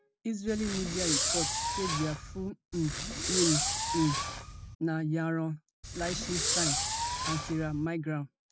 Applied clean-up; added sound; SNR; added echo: none; Fireworks; -1 dB; none.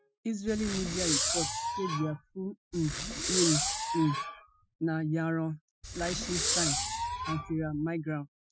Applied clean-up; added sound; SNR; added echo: classical method Wiener filter.